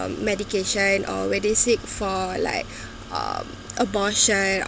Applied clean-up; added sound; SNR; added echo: none; none; none; none.